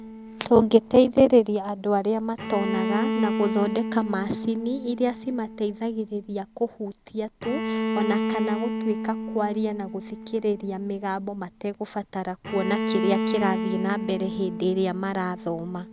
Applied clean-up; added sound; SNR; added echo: none; Bowed string instrument; 5 dB; none.